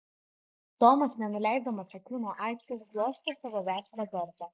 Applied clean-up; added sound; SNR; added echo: neural mask model Resemble Enhance denoiser.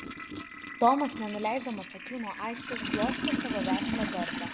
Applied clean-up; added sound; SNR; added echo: none; Toilet flush; 2 dB; none.